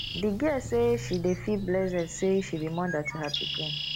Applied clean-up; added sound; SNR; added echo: none; Bird + Walk, footsteps; 8 dB; none.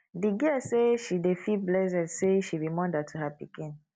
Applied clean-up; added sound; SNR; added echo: none; none; none; none.